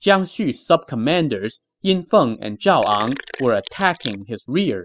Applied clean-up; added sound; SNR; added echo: classical method spectral subtraction.